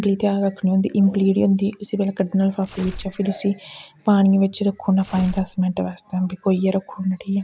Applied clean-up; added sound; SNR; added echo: none; Tearing; 17 dB; none.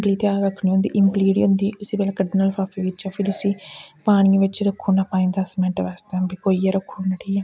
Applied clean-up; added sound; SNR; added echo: none; none; none; none.